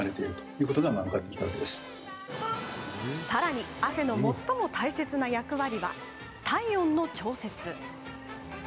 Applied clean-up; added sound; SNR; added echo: none; Wind instrument, woodwind instrument; 18 dB; none.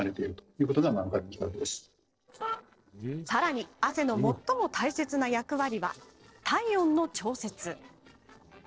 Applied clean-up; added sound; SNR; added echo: neural separator model SepFormer DNS4.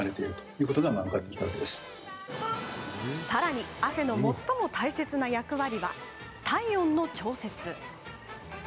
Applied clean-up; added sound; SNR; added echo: none; none; none; none.